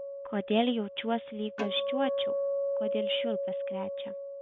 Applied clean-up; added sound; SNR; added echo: none; Acoustic guitar; 0 dB; none.